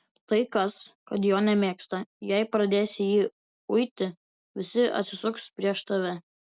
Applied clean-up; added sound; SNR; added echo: none; none; none; none.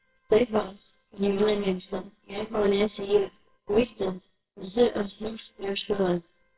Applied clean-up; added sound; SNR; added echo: neural separator model SepFormer WHAMR!.